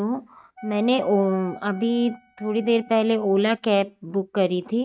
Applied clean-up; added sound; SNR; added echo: neural mask model RNNoise.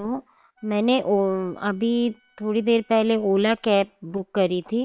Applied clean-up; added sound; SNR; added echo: neural separator model SepFormer WHAM!.